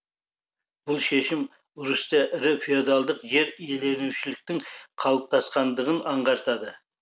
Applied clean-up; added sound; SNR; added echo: none; none; none; none.